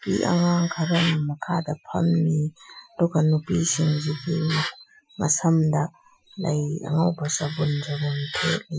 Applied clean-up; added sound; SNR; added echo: classical method Wiener filter.